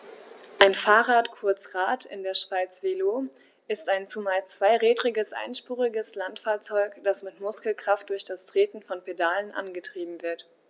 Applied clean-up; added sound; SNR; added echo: none; none; none; none.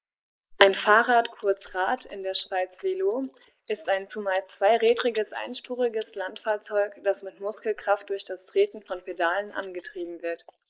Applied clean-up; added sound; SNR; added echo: neural mask model Resemble Enhance denoiser.